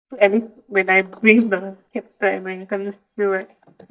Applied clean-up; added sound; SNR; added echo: neural mask model DeepFilterNet 3.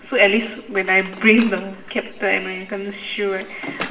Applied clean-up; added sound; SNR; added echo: none; Drawer open or close; 17 dB; reverberation time 0.8 s.